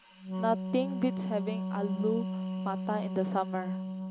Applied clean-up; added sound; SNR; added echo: none; Wind instrument, woodwind instrument; 1 dB; none.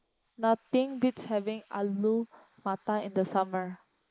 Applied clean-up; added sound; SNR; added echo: neural mask model Resemble Enhance denoiser.